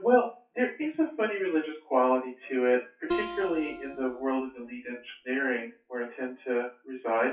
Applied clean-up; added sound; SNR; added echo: classical method WPE with log-MMSE.